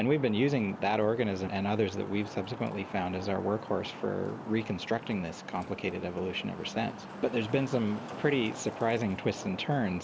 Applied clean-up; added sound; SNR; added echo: none; Traffic noise, roadway noise; 13 dB; none.